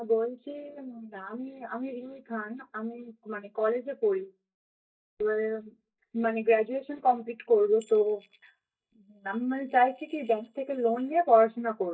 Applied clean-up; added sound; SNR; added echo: neural mask model DeepFilterNet 3.